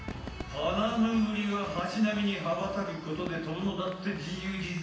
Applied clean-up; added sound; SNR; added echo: none; Crowd / Fireworks; 16 dB; reverberation time 0.9 s.